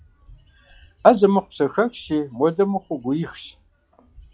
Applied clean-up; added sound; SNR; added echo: classical method log-MMSE.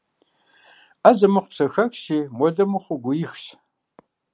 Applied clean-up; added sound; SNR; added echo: none; none; none; none.